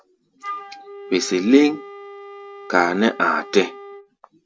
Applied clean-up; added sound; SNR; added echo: none; Wind instrument, woodwind instrument; 16 dB; none.